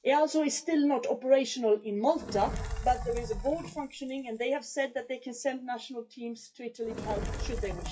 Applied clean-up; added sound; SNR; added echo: classical method WPE with log-MMSE.